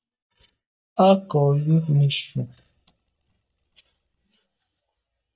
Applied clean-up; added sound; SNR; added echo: neural mask model DeepFilterNet 3.